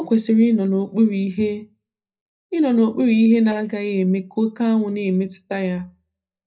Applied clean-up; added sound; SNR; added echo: neural mask model DeepFilterNet 3.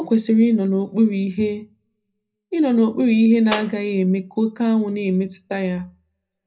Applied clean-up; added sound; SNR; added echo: none; Clapping; 10 dB; reverberation time 0.5 s.